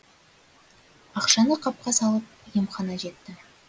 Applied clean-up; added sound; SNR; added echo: none; Chink, clink; 8 dB; none.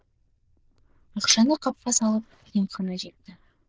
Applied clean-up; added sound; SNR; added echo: neural diffusion model UNIVERSE++.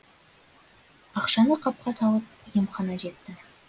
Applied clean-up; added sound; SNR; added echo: none; none; none; none.